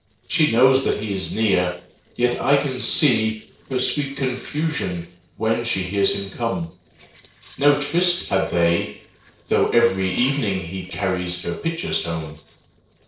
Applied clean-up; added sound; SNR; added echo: neural separator model SepFormer DNS4.